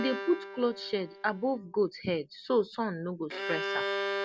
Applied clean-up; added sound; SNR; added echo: none; Bowed string instrument; 6 dB; none.